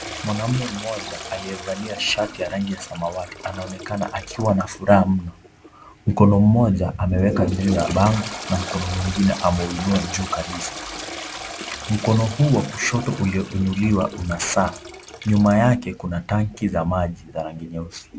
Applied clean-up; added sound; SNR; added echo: none; Toilet flush; 13 dB; none.